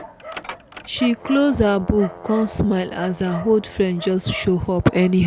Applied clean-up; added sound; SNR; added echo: none; Dog; 15 dB; none.